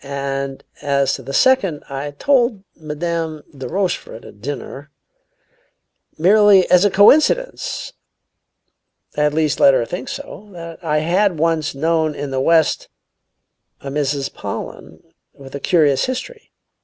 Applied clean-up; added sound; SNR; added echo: none; none; none; none.